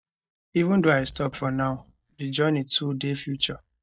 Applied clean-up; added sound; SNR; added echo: neural mask model DeepFilterNet 3.